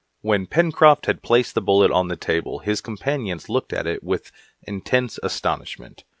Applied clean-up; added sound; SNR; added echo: none; none; none; none.